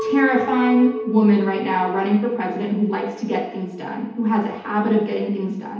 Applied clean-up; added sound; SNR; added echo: none; Chink, clink; 11 dB; reverberation time 0.8 s.